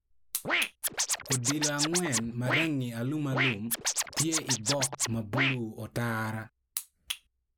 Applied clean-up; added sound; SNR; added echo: none; Scratching (performance technique); -2 dB; none.